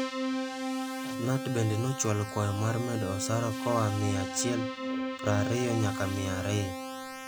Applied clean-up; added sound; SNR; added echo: none; Keyboard (musical); 3 dB; none.